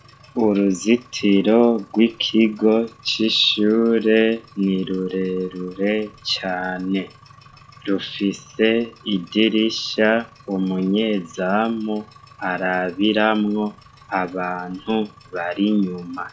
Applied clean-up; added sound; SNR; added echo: classical method log-MMSE.